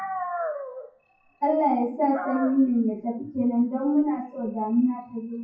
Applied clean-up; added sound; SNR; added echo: classical method WPE with log-MMSE.